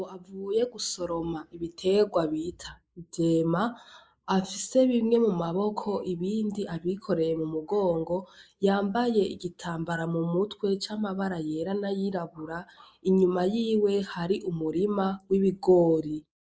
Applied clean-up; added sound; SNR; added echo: neural mask model Resemble Enhance denoiser.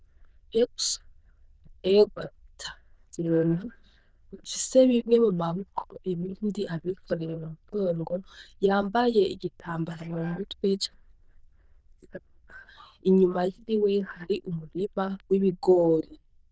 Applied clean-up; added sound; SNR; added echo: neural diffusion model UNIVERSE++.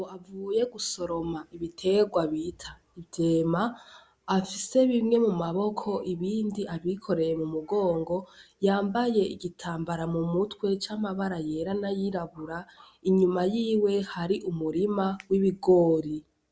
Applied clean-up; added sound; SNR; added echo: none; none; none; none.